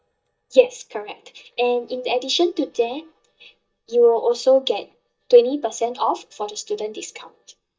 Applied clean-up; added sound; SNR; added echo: neural mask model DeepFilterNet 3.